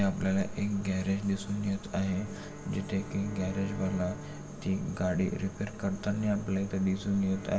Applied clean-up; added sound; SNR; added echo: none; Bowed string instrument; 17 dB; reverberation time 0.7 s.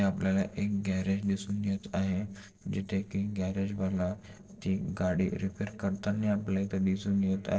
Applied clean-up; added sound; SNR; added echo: neural separator model SepFormer DNS4.